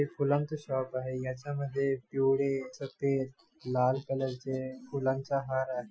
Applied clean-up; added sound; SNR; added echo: classical method Wiener filter.